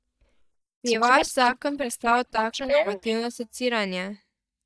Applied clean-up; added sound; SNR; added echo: neural mask model DeepFilterNet 3.